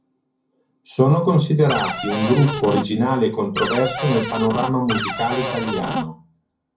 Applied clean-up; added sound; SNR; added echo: none; Cupboard open or close; 5 dB; reverberation time 0.4 s.